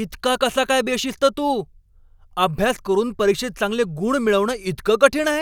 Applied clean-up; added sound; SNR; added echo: none; none; none; none.